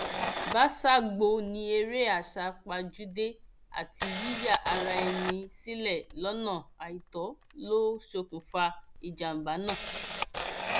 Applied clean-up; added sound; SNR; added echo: none; Camera; 7 dB; none.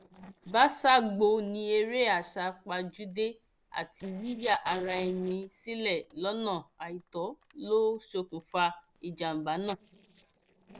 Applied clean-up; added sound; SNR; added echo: neural separator model SepFormer DNS4.